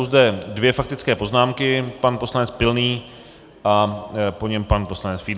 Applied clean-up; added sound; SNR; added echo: none; none; none; none.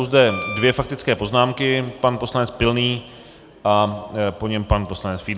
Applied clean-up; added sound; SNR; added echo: none; Wind instrument, woodwind instrument; 10 dB; none.